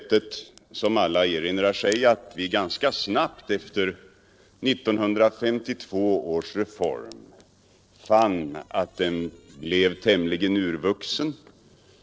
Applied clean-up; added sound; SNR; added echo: neural separator model SepFormer DNS4.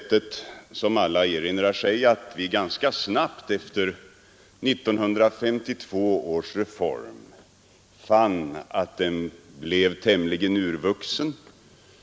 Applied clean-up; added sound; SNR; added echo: none; none; none; none.